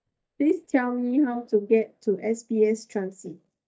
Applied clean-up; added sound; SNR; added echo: neural mask model DeepFilterNet 3.